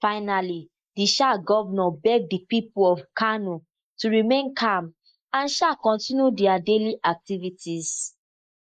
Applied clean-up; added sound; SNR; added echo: neural mask model Resemble Enhance denoiser.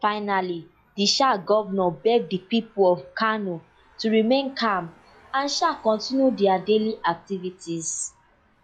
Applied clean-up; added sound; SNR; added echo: classical method log-MMSE.